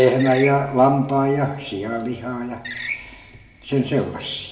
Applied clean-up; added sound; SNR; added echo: none; Screech; 14 dB; reverberation time 0.8 s.